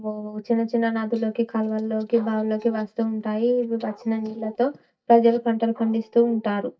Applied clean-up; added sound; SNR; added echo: neural mask model DeepFilterNet 3.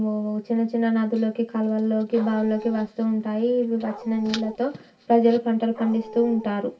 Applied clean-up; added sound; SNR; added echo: none; Dog; 15 dB; reverberation time 0.2 s.